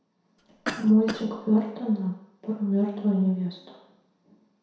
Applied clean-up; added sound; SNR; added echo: none; Cough; 10 dB; reverberation time 0.7 s.